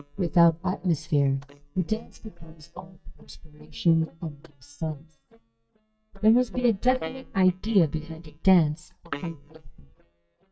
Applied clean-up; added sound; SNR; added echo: neural mask model DeepFilterNet 3.